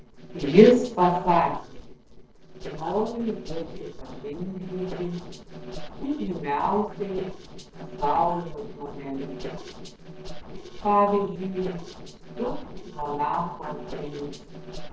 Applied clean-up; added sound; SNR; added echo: neural separator model SepFormer DNS4.